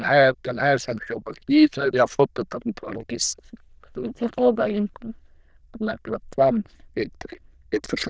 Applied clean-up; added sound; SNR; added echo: neural diffusion model UNIVERSE++.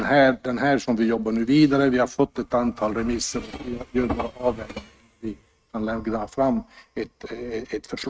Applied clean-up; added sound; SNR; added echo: neural mask model RNNoise.